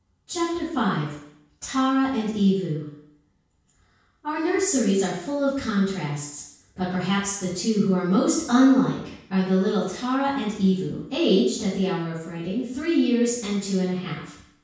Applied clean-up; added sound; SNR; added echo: none; none; none; reverberation time 0.6 s.